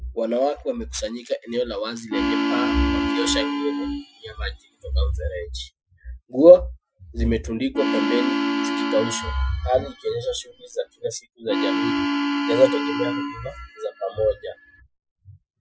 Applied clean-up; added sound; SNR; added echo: classical method Wiener filter.